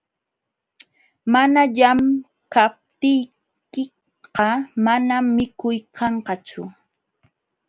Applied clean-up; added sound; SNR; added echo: none; none; none; none.